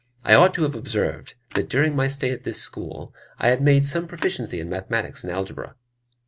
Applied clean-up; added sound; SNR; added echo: none; Telephone; 16 dB; none.